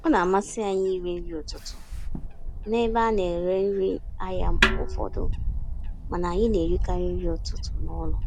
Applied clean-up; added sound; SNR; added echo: none; Wind / Bird + Snare drum; 1 dB; none.